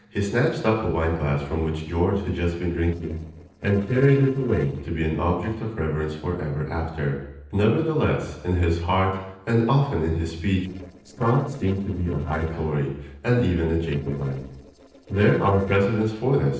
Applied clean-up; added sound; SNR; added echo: neural separator model SepFormer DNS4.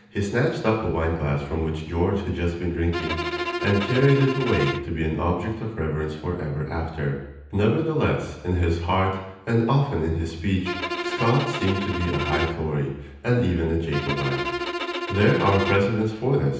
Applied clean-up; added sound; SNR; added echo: none; Bowed string instrument; 6 dB; reverberation time 0.9 s.